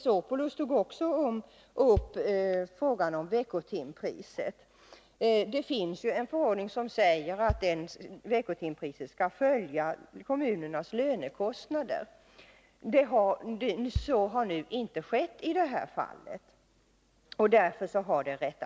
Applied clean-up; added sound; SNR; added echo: none; Bass drum; 12 dB; none.